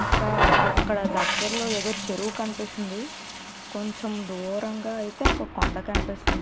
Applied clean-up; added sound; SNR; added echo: none; Knock + Water tap, faucet; -3 dB; none.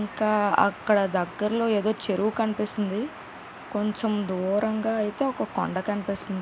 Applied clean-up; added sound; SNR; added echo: none; none; none; none.